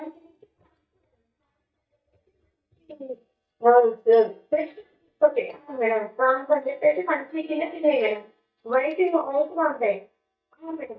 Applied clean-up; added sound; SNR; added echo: neural mask model DeepFilterNet 3.